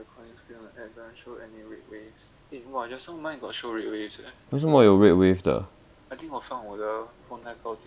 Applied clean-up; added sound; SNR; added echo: none; none; none; none.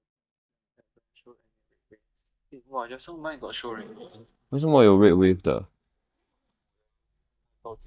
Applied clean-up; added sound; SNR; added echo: neural mask model DeepFilterNet 3.